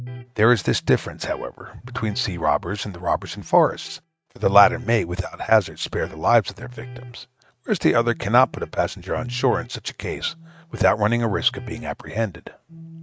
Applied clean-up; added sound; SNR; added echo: neural mask model RNNoise.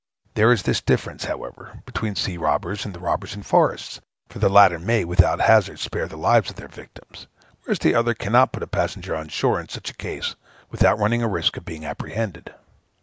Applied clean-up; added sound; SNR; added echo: none; none; none; none.